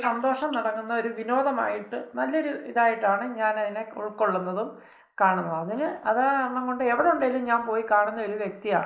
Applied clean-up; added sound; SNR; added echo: neural mask model Resemble Enhance denoiser.